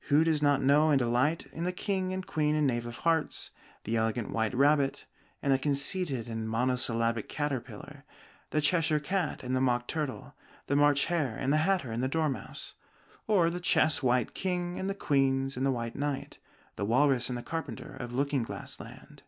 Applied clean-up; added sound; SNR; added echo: none; none; none; none.